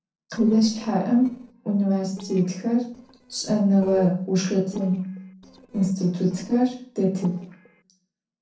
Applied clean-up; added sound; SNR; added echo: neural separator model SepFormer DNS4.